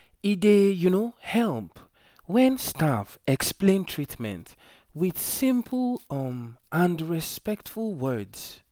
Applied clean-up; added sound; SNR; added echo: none; none; none; none.